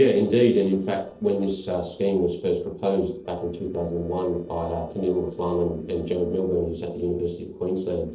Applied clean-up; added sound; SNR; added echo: neural separator model SepFormer DNS4.